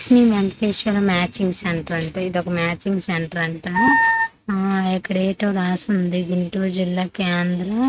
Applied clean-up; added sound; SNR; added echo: neural mask model RNNoise.